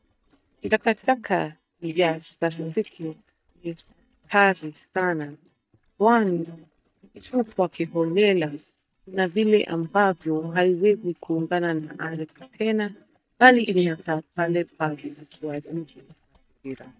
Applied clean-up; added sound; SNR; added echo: neural mask model DeepFilterNet 3.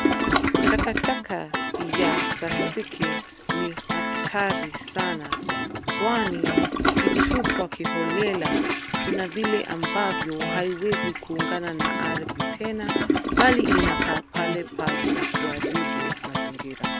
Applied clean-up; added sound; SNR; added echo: none; Guitar + Toilet flush; -4 dB; none.